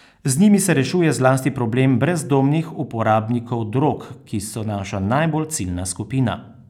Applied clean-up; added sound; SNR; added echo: none; none; none; none.